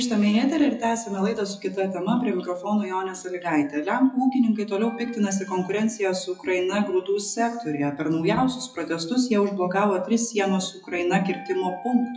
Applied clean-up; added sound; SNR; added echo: classical method WPE with log-MMSE.